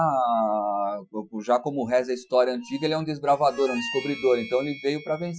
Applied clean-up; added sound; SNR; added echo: classical method Wiener filter.